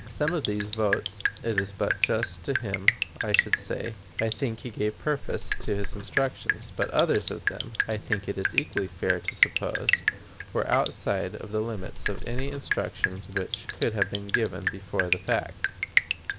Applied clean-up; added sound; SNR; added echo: none; Drip; 0 dB; none.